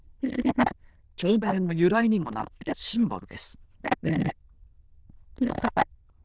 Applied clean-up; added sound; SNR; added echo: neural diffusion model UNIVERSE++.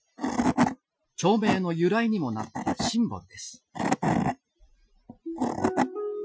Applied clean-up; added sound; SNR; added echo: classical method Wiener filter.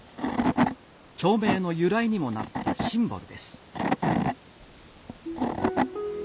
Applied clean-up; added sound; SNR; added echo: none; Wood / Tools; 0 dB; none.